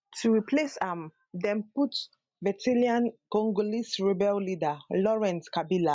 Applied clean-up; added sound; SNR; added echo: none; none; none; none.